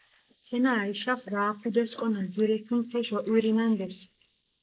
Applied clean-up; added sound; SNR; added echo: neural mask model Resemble Enhance denoiser.